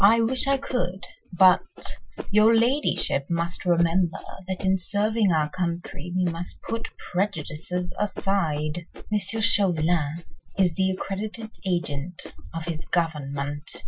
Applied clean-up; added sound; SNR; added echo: classical method Wiener filter.